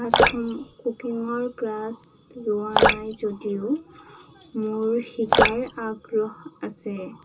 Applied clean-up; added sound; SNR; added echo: none; Drip; -3 dB; reverberation time 0.2 s.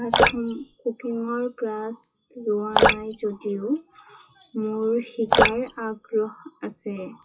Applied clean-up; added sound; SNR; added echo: classical method WPE with log-MMSE.